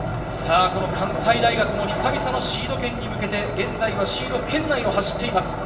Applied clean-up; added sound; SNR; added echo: none; none; none; reverberation time 1.3 s.